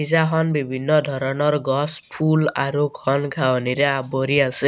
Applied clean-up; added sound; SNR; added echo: none; none; none; none.